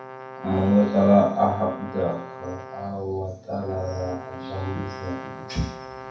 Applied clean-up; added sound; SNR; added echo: none; Brass instrument; 14 dB; reverberation time 0.6 s.